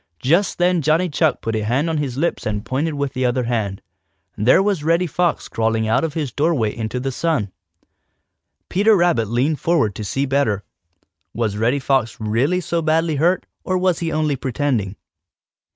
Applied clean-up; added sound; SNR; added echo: neural mask model RNNoise.